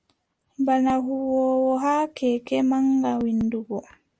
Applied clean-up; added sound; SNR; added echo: none; none; none; none.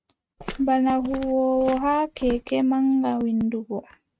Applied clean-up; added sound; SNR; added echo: neural mask model RNNoise.